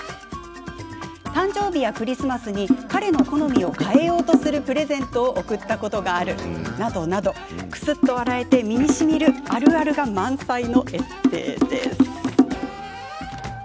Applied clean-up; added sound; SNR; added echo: none; Drum; -2 dB; none.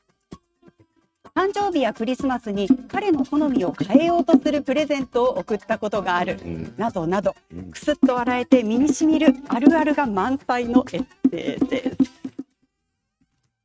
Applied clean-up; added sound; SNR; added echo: neural mask model RNNoise.